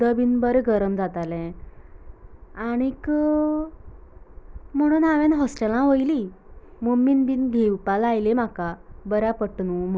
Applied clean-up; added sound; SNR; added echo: none; none; none; none.